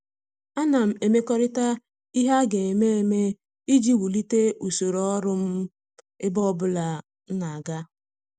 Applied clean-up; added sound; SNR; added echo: none; none; none; none.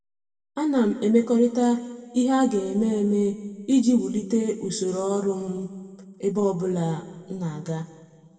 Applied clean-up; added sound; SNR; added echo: none; none; none; reverberation time 1.6 s.